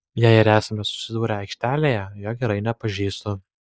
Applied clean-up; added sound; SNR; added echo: neural mask model Resemble Enhance denoiser.